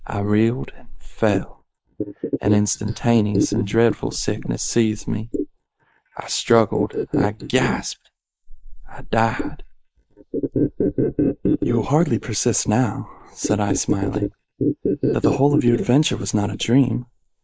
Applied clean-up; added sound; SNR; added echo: neural mask model Resemble Enhance denoiser.